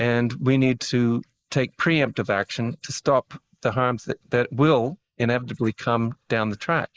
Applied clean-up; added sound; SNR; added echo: neural mask model Resemble Enhance denoiser.